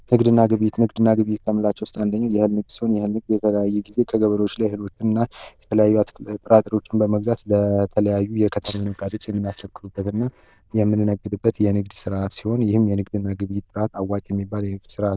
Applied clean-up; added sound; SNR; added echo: neural diffusion model UNIVERSE++.